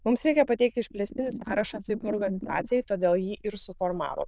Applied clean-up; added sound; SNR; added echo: neural diffusion model UNIVERSE++.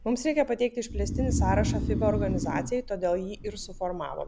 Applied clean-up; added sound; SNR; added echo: none; Breathing; 1 dB; none.